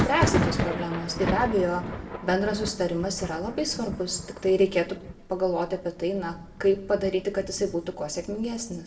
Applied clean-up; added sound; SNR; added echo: none; Thunder; 5 dB; reverberation time 0.5 s.